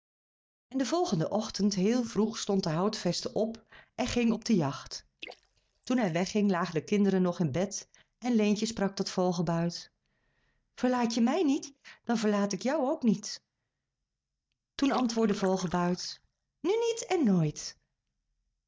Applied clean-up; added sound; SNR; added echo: neural mask model DeepFilterNet 3.